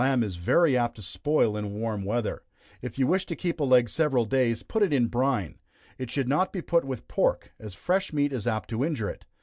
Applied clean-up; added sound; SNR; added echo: none; none; none; none.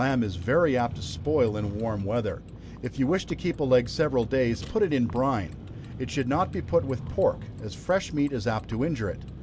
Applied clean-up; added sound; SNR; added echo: none; Vehicle; 11 dB; none.